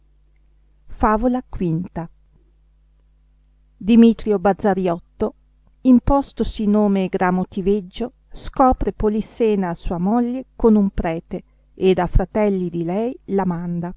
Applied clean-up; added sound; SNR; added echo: none; none; none; none.